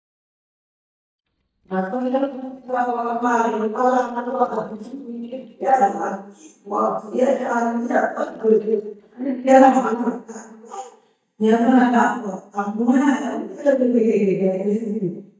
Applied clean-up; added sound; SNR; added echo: neural mask model DeepFilterNet 3.